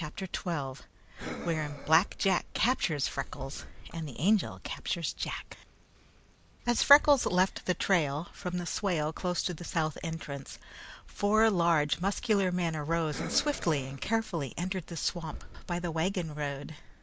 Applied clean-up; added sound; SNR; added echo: none; Breathing; 13 dB; none.